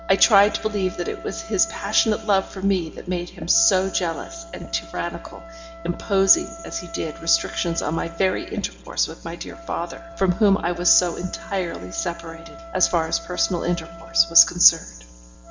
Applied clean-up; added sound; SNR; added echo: none; Wind instrument, woodwind instrument; 17 dB; reverberation time 1.4 s.